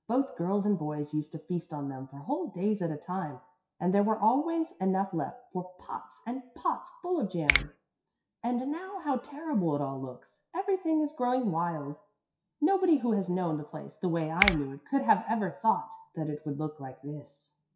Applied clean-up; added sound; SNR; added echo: classical method WPE with log-MMSE.